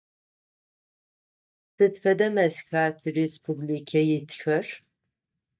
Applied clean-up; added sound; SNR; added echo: neural mask model DeepFilterNet 3.